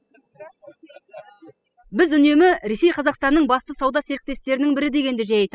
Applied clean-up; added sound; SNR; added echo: classical method spectral subtraction.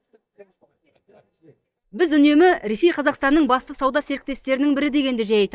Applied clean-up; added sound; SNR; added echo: neural mask model DeepFilterNet 3.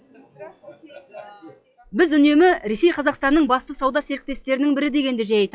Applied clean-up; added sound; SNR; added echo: classical method log-MMSE.